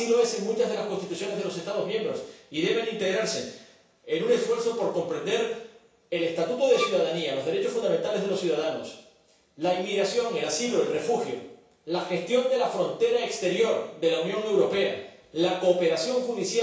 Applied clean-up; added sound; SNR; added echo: none; Bowed string instrument; 9 dB; reverberation time 0.7 s.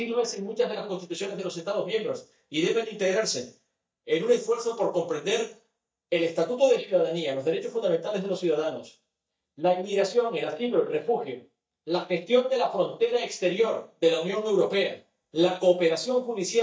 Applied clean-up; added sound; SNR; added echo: neural mask model DeepFilterNet 3.